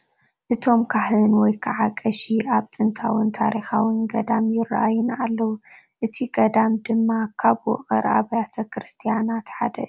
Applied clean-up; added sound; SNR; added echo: none; none; none; none.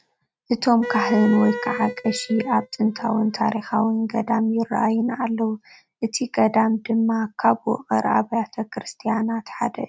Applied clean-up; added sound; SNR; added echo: neural mask model RNNoise.